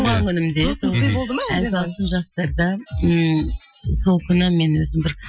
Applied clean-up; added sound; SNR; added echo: classical method Wiener filter.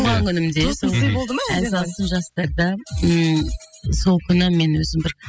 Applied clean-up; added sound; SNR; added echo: classical method spectral subtraction.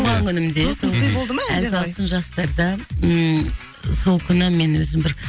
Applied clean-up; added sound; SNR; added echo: none; none; none; none.